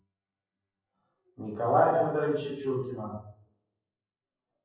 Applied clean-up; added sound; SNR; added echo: classical method WPE with log-MMSE.